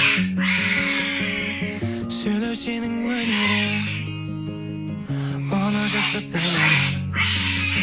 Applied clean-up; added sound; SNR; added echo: none; Cat; 0 dB; none.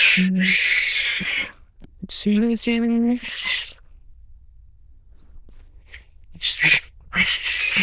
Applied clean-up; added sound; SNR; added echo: neural diffusion model UNIVERSE++.